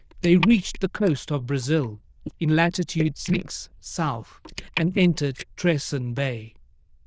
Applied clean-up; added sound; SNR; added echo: neural diffusion model UNIVERSE++.